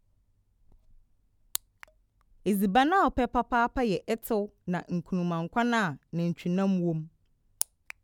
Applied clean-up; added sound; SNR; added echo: none; none; none; none.